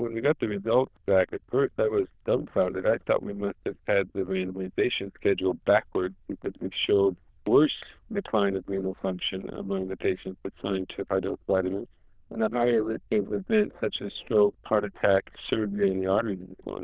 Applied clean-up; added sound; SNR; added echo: neural diffusion model UNIVERSE++.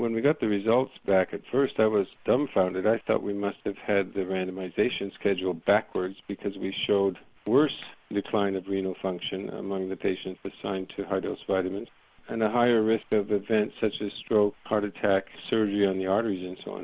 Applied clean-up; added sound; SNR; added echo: none; none; none; none.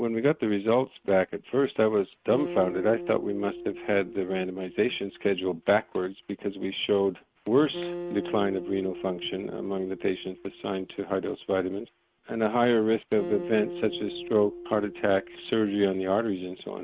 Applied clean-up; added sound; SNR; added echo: neural mask model RNNoise.